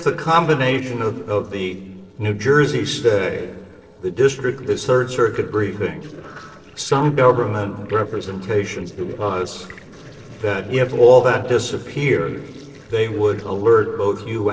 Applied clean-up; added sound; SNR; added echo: neural separator model SepFormer DNS4.